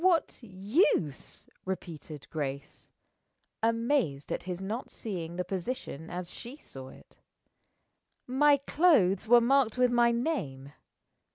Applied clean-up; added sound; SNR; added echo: none; none; none; none.